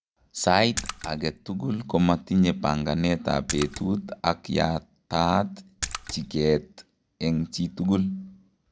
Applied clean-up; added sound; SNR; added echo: none; Splash, splatter; 10 dB; none.